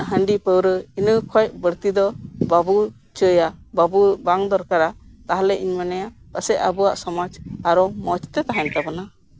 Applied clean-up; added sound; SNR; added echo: none; none; none; none.